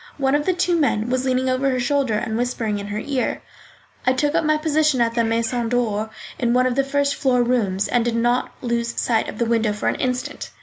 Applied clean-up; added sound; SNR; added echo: none; Bird; 17 dB; none.